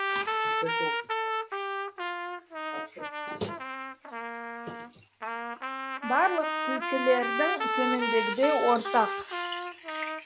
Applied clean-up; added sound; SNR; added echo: none; Trumpet; 1 dB; none.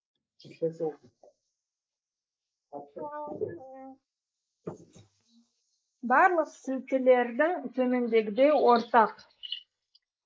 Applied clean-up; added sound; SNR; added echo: neural mask model Resemble Enhance denoiser.